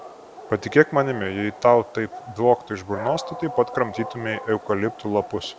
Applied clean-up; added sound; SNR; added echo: none; Dog; 14 dB; none.